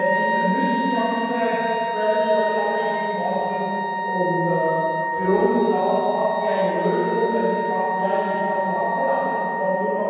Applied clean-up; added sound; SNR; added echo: none; Wind instrument, woodwind instrument; 3 dB; reverberation time 2.2 s.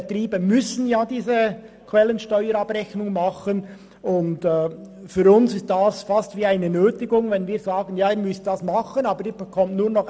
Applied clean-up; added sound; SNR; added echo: none; none; none; none.